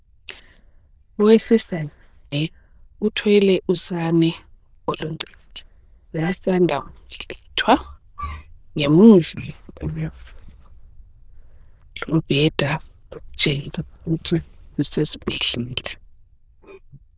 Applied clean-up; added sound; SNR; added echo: neural diffusion model UNIVERSE++.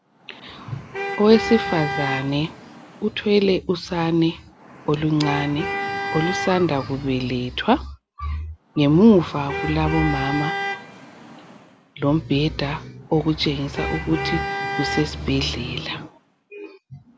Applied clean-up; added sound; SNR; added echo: none; Traffic noise, roadway noise / Vehicle horn, car horn, honking; 9 dB; none.